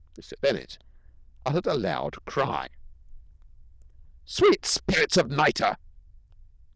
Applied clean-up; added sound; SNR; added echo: neural diffusion model UNIVERSE++.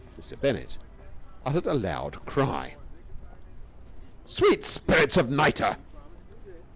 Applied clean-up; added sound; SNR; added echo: none; Chirp, tweet; 14 dB; none.